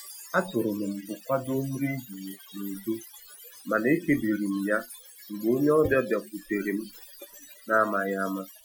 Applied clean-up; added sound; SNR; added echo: classical method Wiener filter.